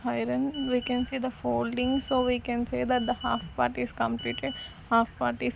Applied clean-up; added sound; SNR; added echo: none; Telephone; 14 dB; none.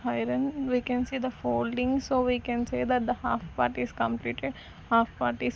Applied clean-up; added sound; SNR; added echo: none; none; none; none.